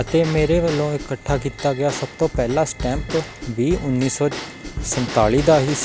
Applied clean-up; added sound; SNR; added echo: none; Bell / Drum / Drum kit; 10 dB; none.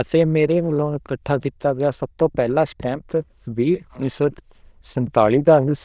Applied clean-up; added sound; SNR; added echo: neural diffusion model UNIVERSE++.